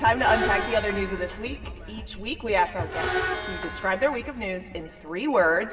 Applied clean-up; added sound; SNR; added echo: none; Screech; 7 dB; reverberation time 2.8 s.